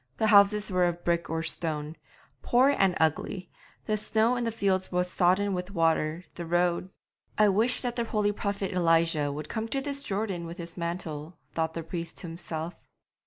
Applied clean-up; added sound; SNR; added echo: none; none; none; none.